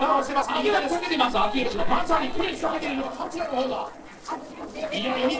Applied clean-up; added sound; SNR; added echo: neural separator model SepFormer DNS4.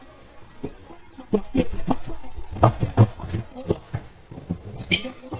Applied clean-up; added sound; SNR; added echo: neural mask model DeepFilterNet 3.